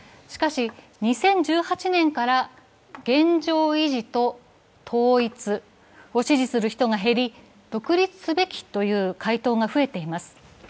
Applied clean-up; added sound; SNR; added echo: none; none; none; none.